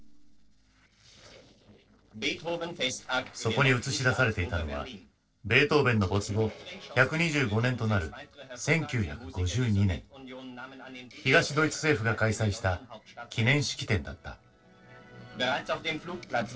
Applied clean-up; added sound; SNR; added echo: neural separator model SepFormer DNS4.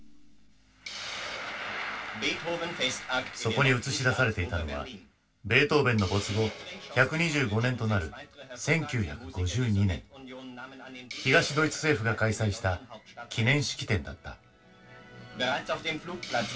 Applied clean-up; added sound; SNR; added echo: none; Hiss; 18 dB; reverberation time 0.2 s.